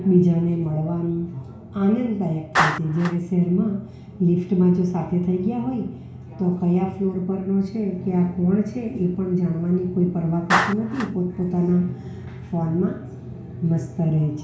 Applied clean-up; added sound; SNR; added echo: none; Clapping; 11 dB; reverberation time 0.6 s.